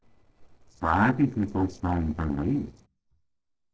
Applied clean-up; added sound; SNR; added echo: neural separator model SepFormer DNS4.